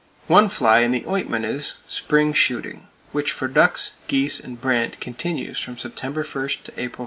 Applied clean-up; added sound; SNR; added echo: none; none; none; none.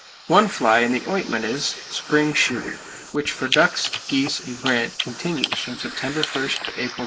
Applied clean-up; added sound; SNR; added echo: neural mask model Resemble Enhance denoiser.